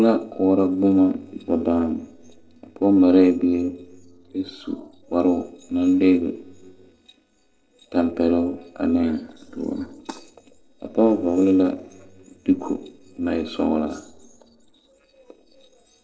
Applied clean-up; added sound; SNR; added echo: neural separator model SepFormer DNS4.